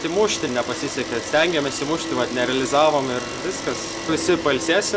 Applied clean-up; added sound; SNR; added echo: none; none; none; none.